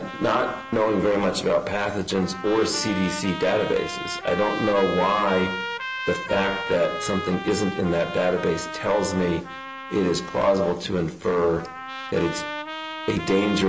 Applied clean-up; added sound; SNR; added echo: none; Trumpet; 9 dB; none.